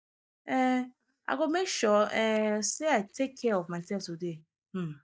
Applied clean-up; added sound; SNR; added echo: neural mask model DeepFilterNet 3.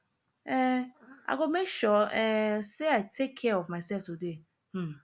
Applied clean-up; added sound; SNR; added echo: none; none; none; none.